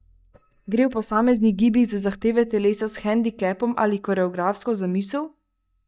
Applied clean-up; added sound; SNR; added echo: neural mask model DeepFilterNet 3.